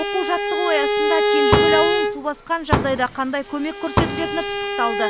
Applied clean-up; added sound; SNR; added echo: none; Bowed string instrument + Fireworks; -4 dB; none.